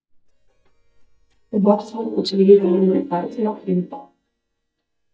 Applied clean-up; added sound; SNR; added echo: neural mask model DeepFilterNet 3.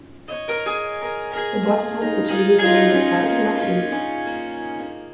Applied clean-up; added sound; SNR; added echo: none; Harp; -1 dB; reverberation time 0.7 s.